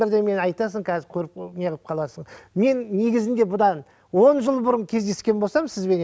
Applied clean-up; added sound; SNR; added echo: none; none; none; none.